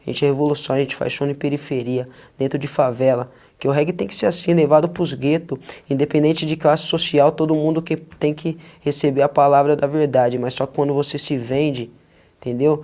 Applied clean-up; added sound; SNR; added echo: none; none; none; none.